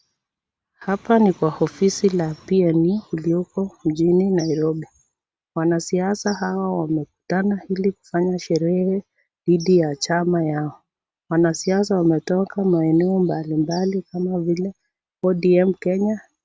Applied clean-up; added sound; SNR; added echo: none; none; none; none.